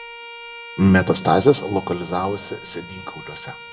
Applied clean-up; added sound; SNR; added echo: none; Bowed string instrument; 17 dB; reverberation time 1.2 s.